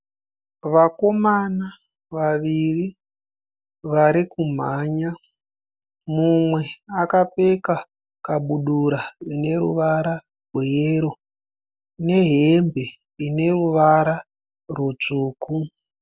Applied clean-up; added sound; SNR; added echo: none; none; none; none.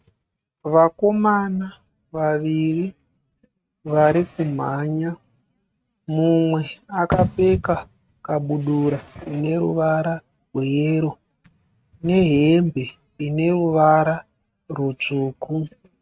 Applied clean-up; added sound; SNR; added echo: neural mask model RNNoise.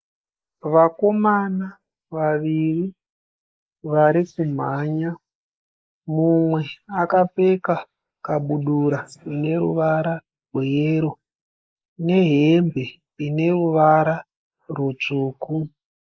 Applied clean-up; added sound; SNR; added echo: neural mask model Resemble Enhance denoiser.